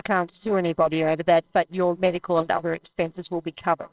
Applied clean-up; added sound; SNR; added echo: neural separator model SepFormer WHAMR!.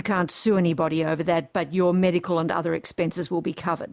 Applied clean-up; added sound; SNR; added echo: none; none; none; none.